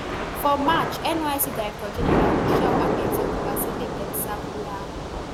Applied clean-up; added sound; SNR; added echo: none; Thunder / Rain; -3 dB; none.